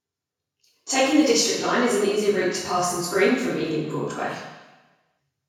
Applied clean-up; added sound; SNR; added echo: none; none; none; reverberation time 1.0 s.